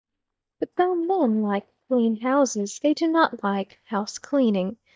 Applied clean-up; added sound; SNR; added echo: neural mask model DeepFilterNet 3.